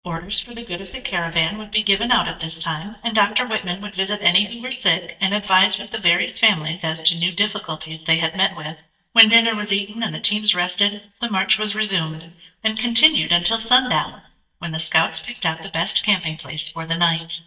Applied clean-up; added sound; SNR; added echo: neural mask model DeepFilterNet 3.